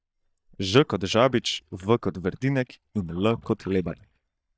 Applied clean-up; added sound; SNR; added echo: neural mask model DeepFilterNet 3.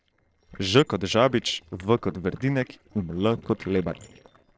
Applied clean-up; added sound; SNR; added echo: neural separator model SepFormer DNS4.